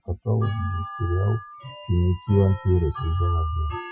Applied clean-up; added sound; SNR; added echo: classical method Wiener filter.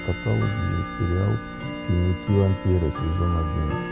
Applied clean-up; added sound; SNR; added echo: none; Tick-tock / Bell; 9 dB; none.